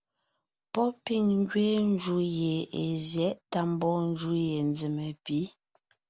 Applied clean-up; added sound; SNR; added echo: none; none; none; none.